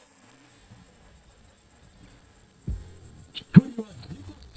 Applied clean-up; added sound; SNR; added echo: neural mask model DeepFilterNet 3.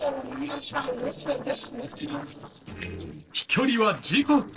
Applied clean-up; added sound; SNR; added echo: neural separator model SepFormer DNS4.